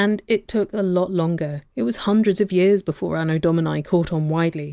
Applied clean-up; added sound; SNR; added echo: none; none; none; none.